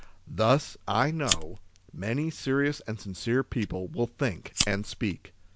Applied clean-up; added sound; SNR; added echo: none; Fire; 8 dB; none.